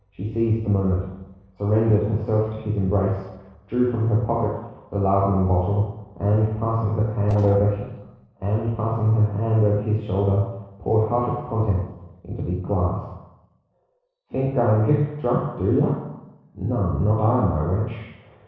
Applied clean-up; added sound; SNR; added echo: neural separator model SepFormer DNS4.